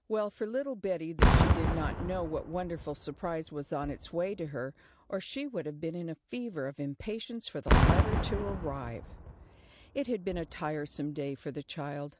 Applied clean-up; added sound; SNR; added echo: none; Boom; -3 dB; none.